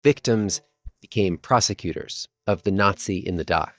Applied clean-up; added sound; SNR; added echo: neural mask model DeepFilterNet 3.